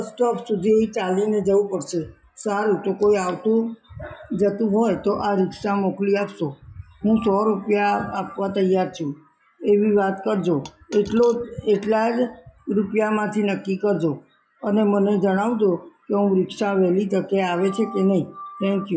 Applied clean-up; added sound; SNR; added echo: classical method log-MMSE.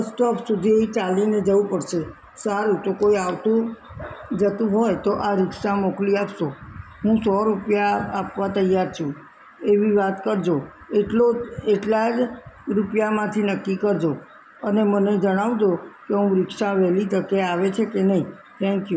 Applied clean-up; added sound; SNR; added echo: none; none; none; none.